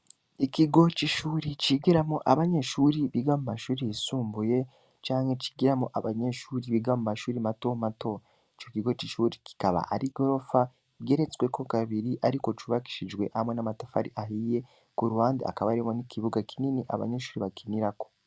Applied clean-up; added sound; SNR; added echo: none; none; none; none.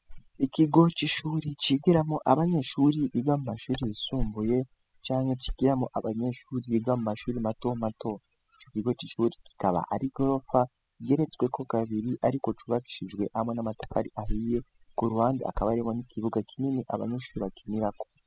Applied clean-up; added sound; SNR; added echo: classical method spectral subtraction.